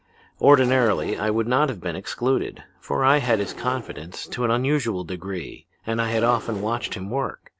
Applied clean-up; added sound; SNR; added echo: none; Zipper (clothing); 14 dB; none.